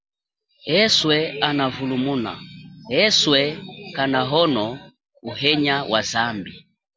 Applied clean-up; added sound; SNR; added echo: none; none; none; none.